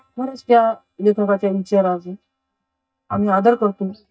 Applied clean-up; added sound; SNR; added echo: neural mask model DeepFilterNet 3.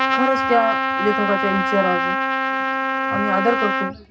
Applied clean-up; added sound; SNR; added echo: none; Trumpet; -2 dB; reverberation time 0.4 s.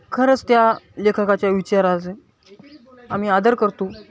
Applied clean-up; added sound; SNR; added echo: none; none; none; none.